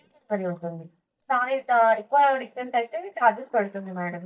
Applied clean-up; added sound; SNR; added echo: neural mask model DeepFilterNet 3.